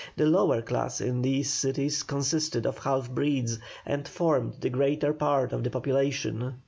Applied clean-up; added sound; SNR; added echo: none; none; none; none.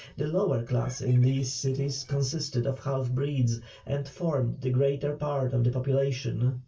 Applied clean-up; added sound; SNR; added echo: neural separator model SepFormer DNS4.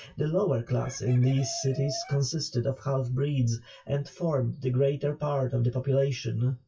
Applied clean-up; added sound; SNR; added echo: classical method WPE with log-MMSE.